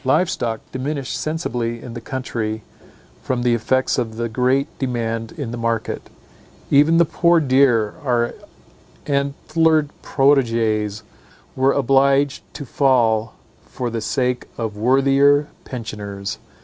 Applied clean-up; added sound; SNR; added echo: none; none; none; none.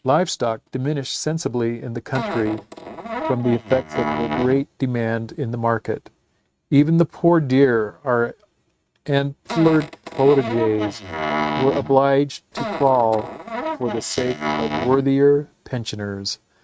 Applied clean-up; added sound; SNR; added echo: neural mask model RNNoise.